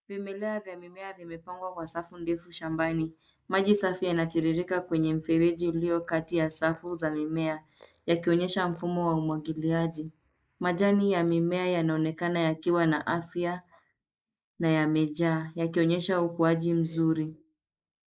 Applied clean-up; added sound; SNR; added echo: neural mask model Resemble Enhance denoiser.